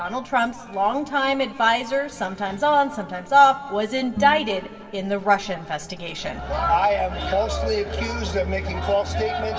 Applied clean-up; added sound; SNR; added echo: none; Bowed string instrument; 17 dB; reverberation time 2.6 s.